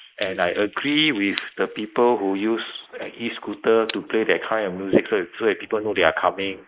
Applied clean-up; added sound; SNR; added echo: neural mask model Resemble Enhance denoiser.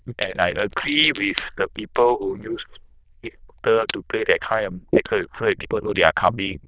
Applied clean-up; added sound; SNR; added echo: neural diffusion model UNIVERSE++.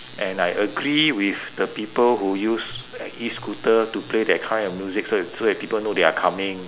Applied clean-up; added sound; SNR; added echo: none; none; none; none.